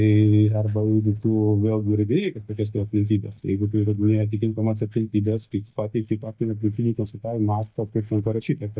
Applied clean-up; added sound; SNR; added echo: neural mask model DeepFilterNet 3.